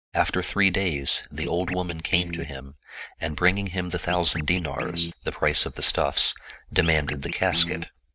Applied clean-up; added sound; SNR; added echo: neural mask model DeepFilterNet 3.